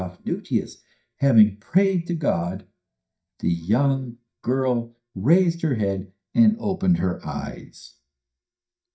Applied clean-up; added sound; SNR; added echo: neural mask model DeepFilterNet 3.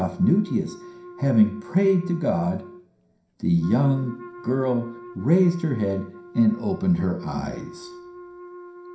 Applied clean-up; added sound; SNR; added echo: none; Wind instrument, woodwind instrument; 18 dB; reverberation time 0.5 s.